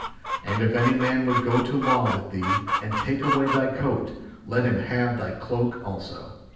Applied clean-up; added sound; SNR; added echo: none; Chicken, rooster; 6 dB; reverberation time 0.9 s.